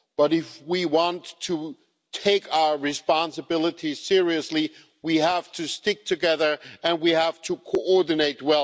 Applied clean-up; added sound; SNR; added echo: none; none; none; none.